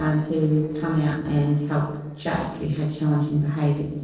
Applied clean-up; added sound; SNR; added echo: neural separator model SepFormer DNS4.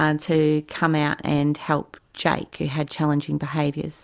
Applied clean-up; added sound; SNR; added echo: none; none; none; none.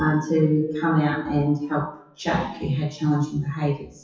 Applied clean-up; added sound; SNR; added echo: classical method WPE with log-MMSE.